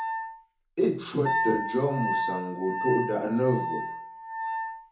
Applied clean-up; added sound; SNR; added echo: none; Wind instrument, woodwind instrument; 3 dB; reverberation time 0.6 s.